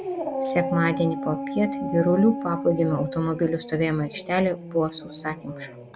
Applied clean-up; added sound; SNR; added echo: none; Dog; 7 dB; none.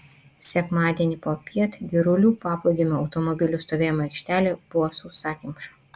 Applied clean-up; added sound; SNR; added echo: none; none; none; none.